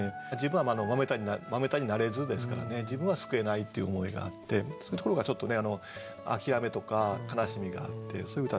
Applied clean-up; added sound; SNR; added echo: none; none; none; none.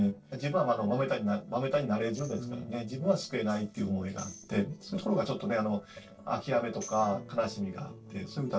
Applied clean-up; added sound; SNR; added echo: neural separator model SepFormer DNS4.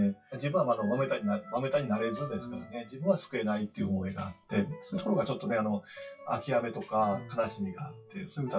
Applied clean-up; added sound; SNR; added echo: classical method WPE with log-MMSE.